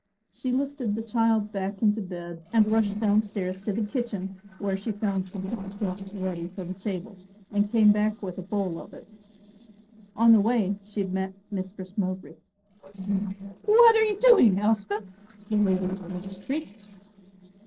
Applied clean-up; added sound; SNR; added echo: neural separator model SepFormer DNS4.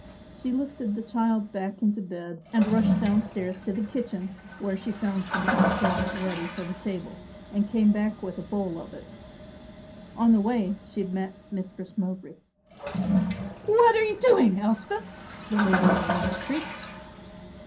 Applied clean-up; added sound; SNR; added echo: none; Toilet flush; 5 dB; reverberation time 0.3 s.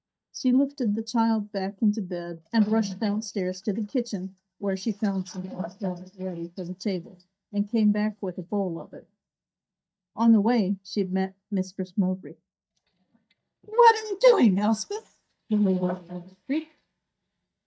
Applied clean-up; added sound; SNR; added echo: neural mask model DeepFilterNet 3.